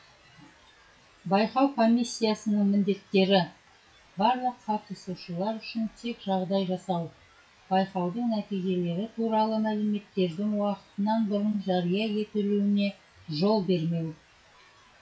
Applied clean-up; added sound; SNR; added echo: classical method WPE with log-MMSE.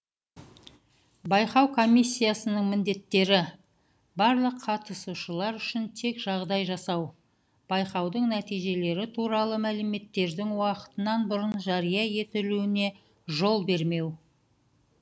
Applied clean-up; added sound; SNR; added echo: none; none; none; none.